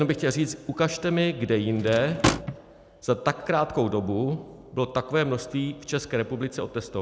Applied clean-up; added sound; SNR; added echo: none; Drawer open or close / Wood; 3 dB; none.